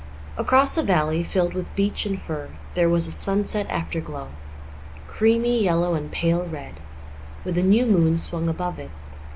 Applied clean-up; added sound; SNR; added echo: none; Mechanical fan; 12 dB; none.